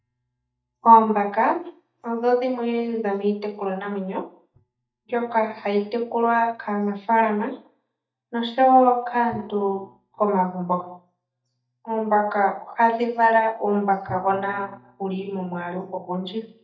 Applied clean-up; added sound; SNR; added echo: neural mask model DeepFilterNet 3.